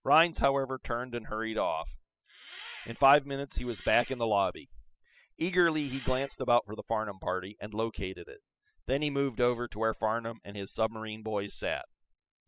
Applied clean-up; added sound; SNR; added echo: classical method spectral subtraction.